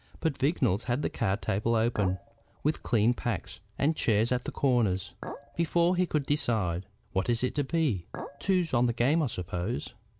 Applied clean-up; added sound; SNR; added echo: none; Chink, clink; 17 dB; none.